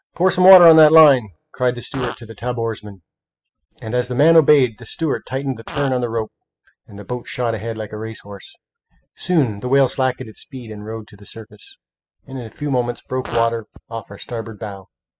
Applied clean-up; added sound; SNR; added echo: classical method spectral subtraction.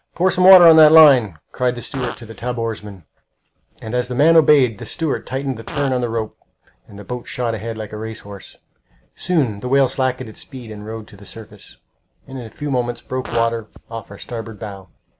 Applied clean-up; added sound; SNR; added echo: none; Fart; 15 dB; none.